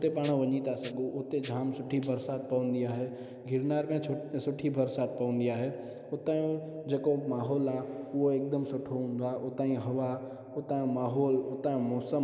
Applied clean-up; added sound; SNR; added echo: none; Rattle (instrument); 15 dB; none.